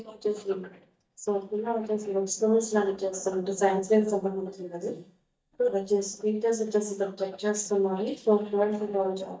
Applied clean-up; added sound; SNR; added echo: neural mask model DeepFilterNet 3.